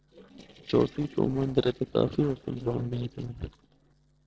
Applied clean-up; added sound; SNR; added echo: neural separator model SepFormer DNS4.